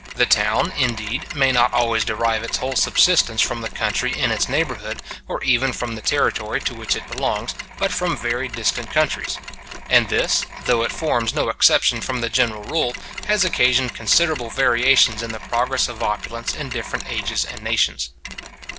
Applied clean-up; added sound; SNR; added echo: none; Mechanisms; 12 dB; none.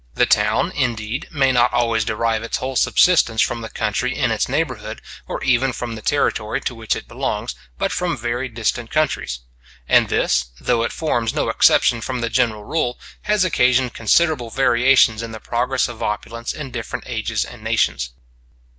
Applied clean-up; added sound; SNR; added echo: none; none; none; none.